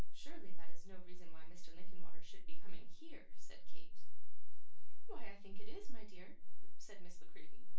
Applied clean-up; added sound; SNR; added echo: none; none; none; reverberation time 0.2 s.